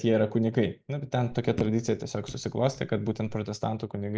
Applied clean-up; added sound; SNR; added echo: neural mask model Resemble Enhance denoiser.